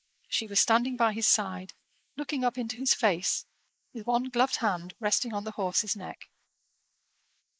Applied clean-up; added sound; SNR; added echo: neural mask model Resemble Enhance denoiser.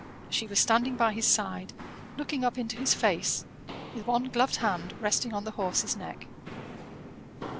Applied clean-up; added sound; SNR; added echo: none; Walk, footsteps; 12 dB; none.